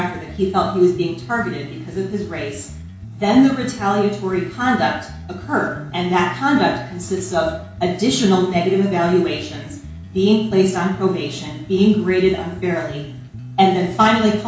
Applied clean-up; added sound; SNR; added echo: none; Bass guitar; 15 dB; reverberation time 0.6 s.